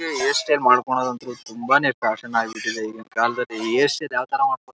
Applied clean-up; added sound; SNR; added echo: none; none; none; none.